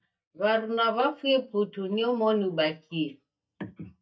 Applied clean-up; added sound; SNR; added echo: neural mask model DeepFilterNet 3.